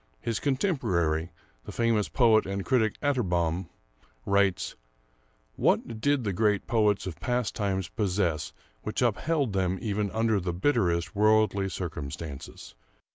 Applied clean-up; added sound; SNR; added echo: none; none; none; none.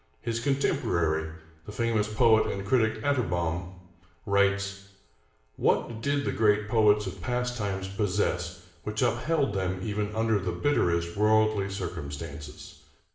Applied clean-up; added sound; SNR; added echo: none; none; none; reverberation time 0.7 s.